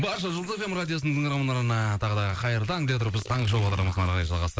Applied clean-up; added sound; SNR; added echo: neural mask model Resemble Enhance denoiser.